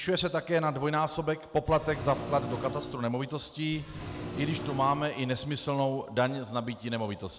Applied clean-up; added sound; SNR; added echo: none; Engine; 8 dB; none.